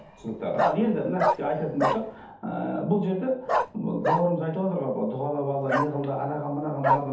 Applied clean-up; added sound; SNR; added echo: none; Bark; 3 dB; reverberation time 0.6 s.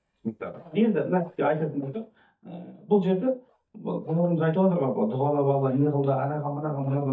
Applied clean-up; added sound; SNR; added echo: neural mask model DeepFilterNet 3.